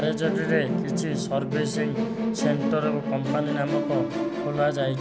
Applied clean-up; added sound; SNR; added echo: none; Musical instrument; 0 dB; none.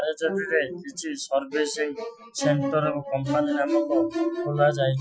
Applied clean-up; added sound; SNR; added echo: classical method Wiener filter.